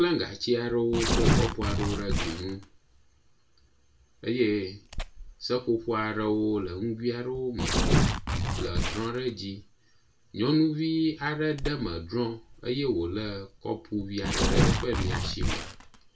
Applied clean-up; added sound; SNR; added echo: none; Tearing; 1 dB; reverberation time 0.2 s.